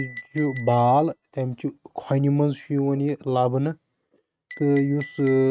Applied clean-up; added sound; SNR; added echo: neural mask model RNNoise.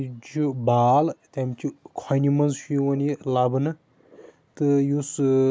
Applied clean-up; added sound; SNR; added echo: none; none; none; none.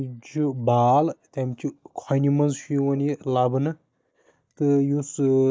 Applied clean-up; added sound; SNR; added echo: neural mask model DeepFilterNet 3.